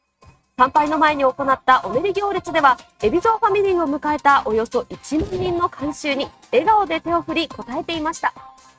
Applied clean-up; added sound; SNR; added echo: neural mask model RNNoise.